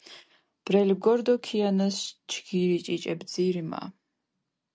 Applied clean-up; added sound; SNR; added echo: none; none; none; none.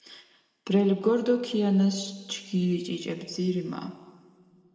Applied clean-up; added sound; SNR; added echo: none; none; none; reverberation time 1.8 s.